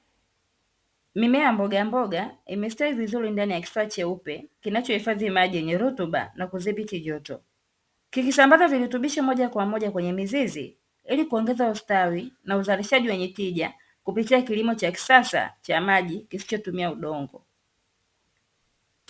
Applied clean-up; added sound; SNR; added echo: none; none; none; none.